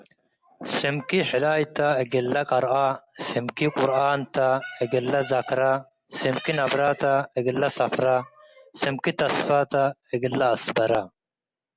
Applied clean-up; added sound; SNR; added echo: none; none; none; none.